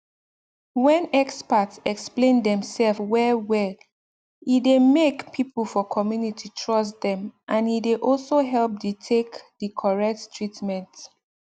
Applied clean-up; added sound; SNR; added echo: none; none; none; none.